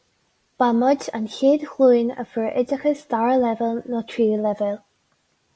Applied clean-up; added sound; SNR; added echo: none; none; none; none.